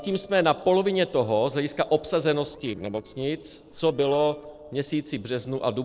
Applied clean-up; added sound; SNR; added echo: neural separator model SepFormer DNS4.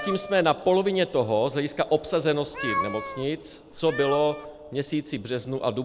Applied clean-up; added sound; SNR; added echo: none; Meow; 12 dB; none.